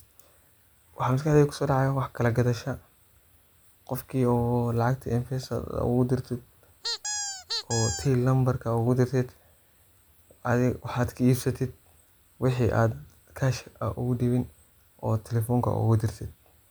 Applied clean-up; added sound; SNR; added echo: none; Squeak; 6 dB; none.